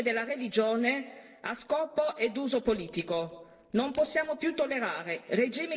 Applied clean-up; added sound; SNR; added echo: neural separator model SepFormer DNS4.